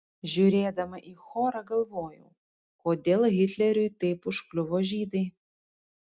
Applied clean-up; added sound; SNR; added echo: none; none; none; none.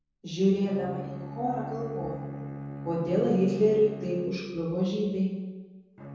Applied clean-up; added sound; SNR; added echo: none; Bowed string instrument; 12 dB; reverberation time 1.2 s.